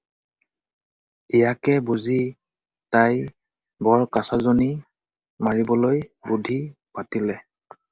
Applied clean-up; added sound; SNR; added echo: none; none; none; none.